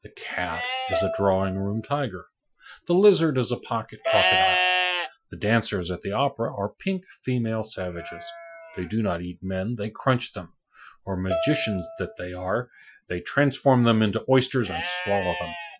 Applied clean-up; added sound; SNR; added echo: classical method Wiener filter.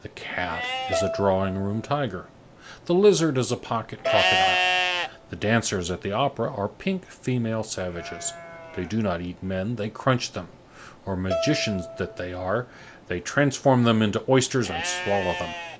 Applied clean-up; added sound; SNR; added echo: none; Livestock, farm animals, working animals + Bowed string instrument; 6 dB; none.